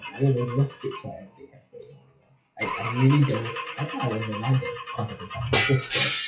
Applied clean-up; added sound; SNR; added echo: classical method WPE with log-MMSE.